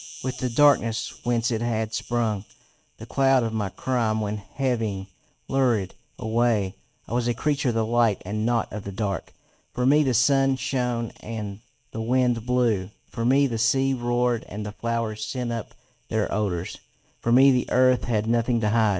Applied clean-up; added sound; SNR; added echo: neural mask model RNNoise.